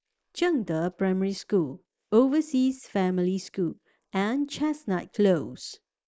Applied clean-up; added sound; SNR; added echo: neural mask model Resemble Enhance denoiser.